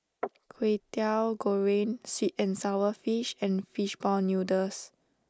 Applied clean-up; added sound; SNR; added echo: neural mask model Resemble Enhance denoiser.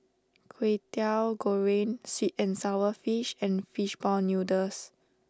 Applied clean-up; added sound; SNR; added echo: none; none; none; none.